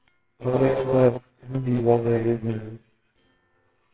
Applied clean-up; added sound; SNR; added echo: neural separator model SepFormer WHAMR!.